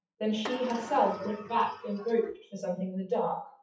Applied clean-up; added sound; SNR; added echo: classical method WPE with log-MMSE.